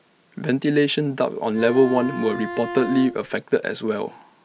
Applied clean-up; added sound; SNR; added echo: none; Bowed string instrument; 9 dB; none.